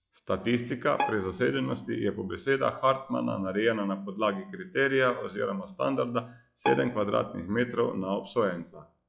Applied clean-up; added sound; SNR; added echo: classical method log-MMSE.